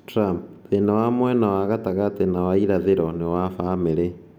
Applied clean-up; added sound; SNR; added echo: none; none; none; none.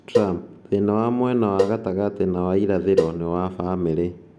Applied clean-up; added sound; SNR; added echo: none; Cowbell; 7 dB; none.